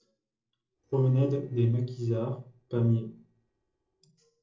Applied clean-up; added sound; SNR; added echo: neural separator model SepFormer DNS4.